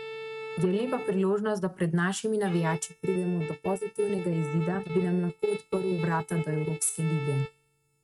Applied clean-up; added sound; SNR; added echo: neural mask model RNNoise.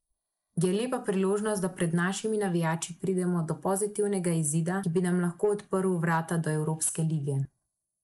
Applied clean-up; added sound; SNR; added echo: neural mask model Resemble Enhance denoiser.